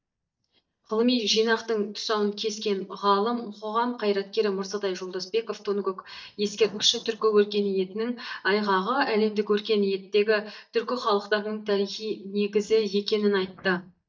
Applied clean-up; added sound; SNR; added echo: neural mask model DeepFilterNet 3.